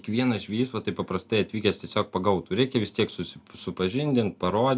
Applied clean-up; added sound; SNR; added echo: none; none; none; none.